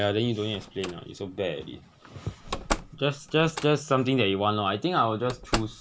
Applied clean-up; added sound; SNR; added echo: none; Slam; 11 dB; none.